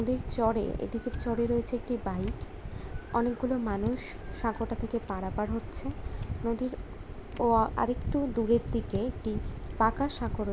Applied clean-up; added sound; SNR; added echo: none; Chewing, mastication; 19 dB; none.